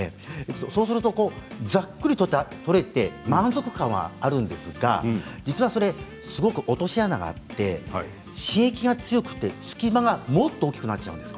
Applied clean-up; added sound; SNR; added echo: none; none; none; none.